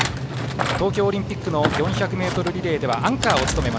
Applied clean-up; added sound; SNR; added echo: none; Thump, thud; 5 dB; none.